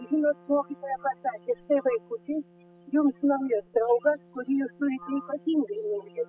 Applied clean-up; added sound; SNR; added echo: classical method spectral subtraction.